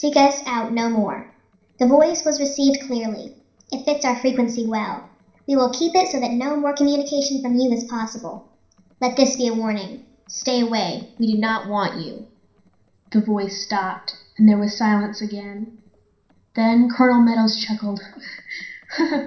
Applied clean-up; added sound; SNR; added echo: neural separator model SepFormer DNS4.